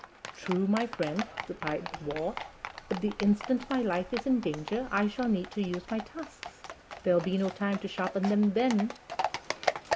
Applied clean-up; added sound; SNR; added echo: none; Livestock, farm animals, working animals; 9 dB; none.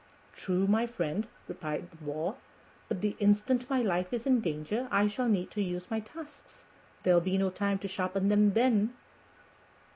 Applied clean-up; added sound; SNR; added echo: none; none; none; none.